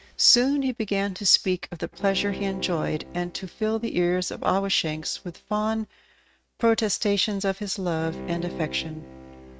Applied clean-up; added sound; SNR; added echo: neural mask model RNNoise.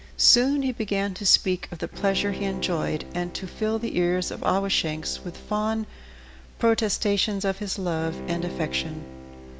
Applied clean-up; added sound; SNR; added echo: none; Bowed string instrument; 14 dB; none.